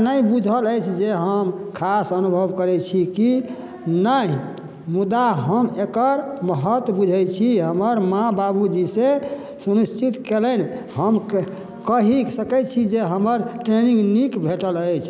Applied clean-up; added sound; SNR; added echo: none; none; none; none.